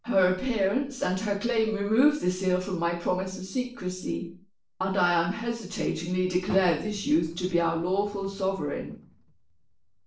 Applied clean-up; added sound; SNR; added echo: neural separator model SepFormer DNS4.